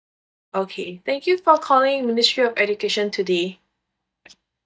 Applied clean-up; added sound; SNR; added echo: neural mask model DeepFilterNet 3.